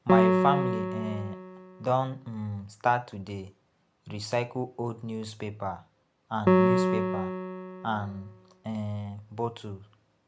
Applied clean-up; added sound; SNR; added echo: none; Piano; -4 dB; none.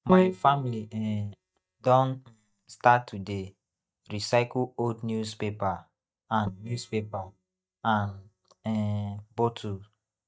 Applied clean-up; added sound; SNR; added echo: neural mask model DeepFilterNet 3.